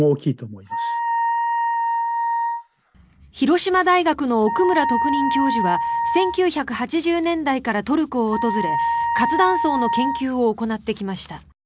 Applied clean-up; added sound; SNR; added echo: none; Wind instrument, woodwind instrument; 2 dB; none.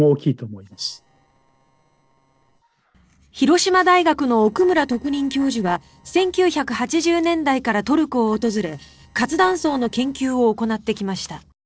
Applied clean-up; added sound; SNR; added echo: neural separator model SepFormer DNS4.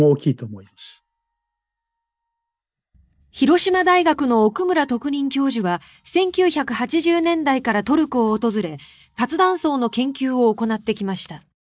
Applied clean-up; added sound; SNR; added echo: neural mask model DeepFilterNet 3.